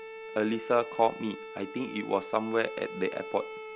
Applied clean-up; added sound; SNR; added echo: none; Bowed string instrument; 11 dB; none.